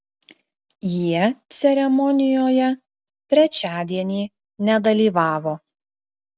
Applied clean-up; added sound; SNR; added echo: none; none; none; none.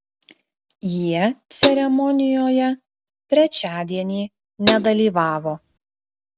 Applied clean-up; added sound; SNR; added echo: none; Hi-hat; 5 dB; none.